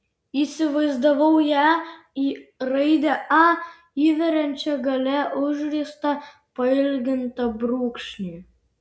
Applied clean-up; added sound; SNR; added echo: none; none; none; none.